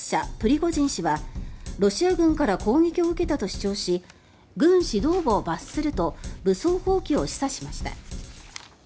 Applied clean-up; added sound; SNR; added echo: none; Drum kit; 11 dB; none.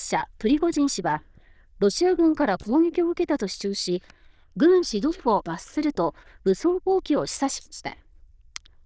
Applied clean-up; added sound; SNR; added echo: neural diffusion model UNIVERSE++.